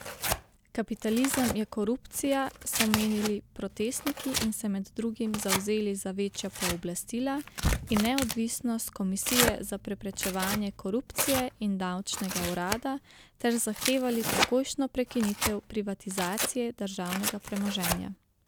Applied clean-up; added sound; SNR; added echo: none; Tearing; 4 dB; none.